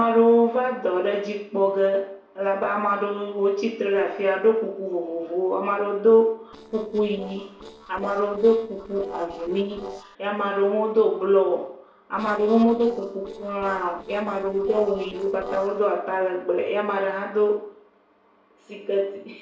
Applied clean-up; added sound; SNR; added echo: neural separator model SepFormer DNS4.